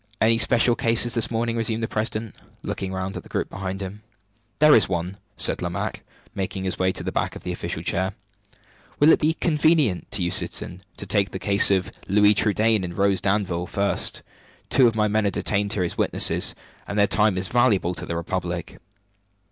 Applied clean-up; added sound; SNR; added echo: none; none; none; none.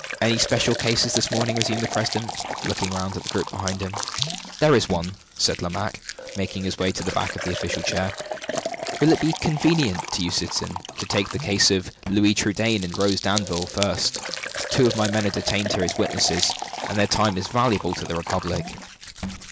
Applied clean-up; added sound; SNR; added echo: none; Liquid + Crumpling, crinkling; 7 dB; none.